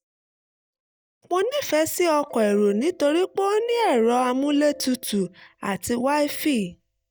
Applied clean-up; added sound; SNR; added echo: neural mask model DeepFilterNet 3.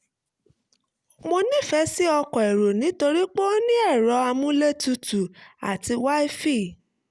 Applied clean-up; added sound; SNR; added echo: none; none; none; none.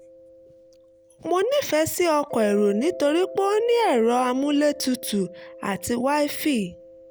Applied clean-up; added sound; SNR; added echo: none; Mallet percussion; 16 dB; none.